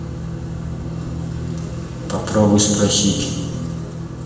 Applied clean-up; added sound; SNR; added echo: none; Guitar; 6 dB; reverberation time 1.3 s.